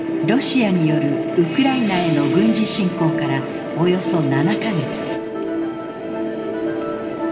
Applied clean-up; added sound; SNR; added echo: none; none; none; reverberation time 1.9 s.